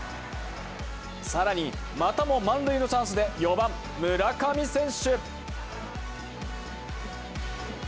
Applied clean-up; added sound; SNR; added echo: none; none; none; none.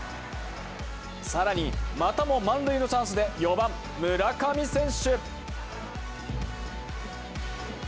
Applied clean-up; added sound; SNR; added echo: none; Bass drum; 9 dB; none.